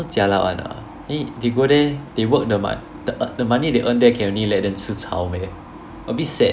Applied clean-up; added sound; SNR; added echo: none; none; none; none.